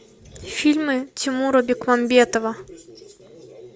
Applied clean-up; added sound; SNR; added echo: none; none; none; none.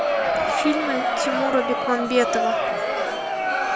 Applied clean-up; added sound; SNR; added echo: none; Crowd; -3 dB; none.